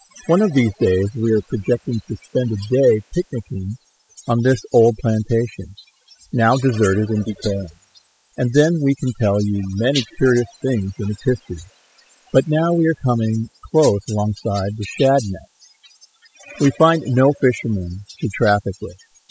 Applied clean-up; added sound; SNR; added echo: classical method spectral subtraction.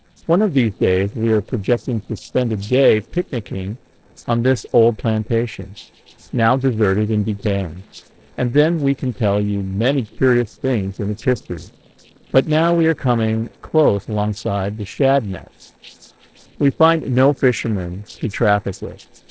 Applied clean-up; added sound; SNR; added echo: neural separator model SepFormer DNS4.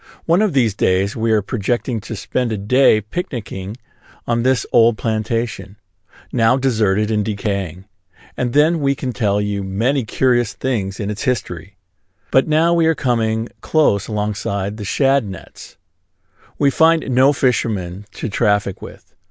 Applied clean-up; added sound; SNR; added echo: none; none; none; none.